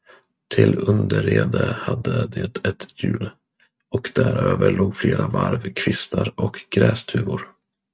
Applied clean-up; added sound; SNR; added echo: none; none; none; none.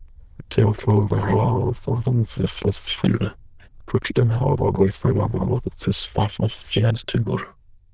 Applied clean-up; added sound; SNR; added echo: neural diffusion model UNIVERSE++.